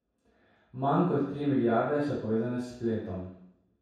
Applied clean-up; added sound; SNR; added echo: none; none; none; reverberation time 0.7 s.